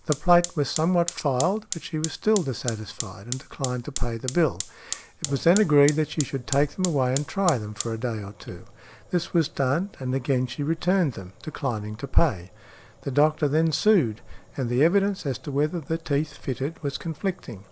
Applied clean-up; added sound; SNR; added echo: none; Fire; 15 dB; none.